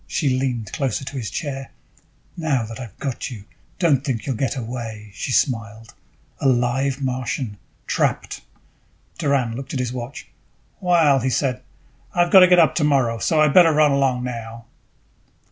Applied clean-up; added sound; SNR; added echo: none; none; none; none.